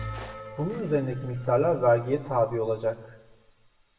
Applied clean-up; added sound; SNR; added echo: none; Bell; 16 dB; reverberation time 0.7 s.